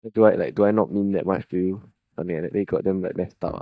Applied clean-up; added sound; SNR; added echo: neural mask model DeepFilterNet 3.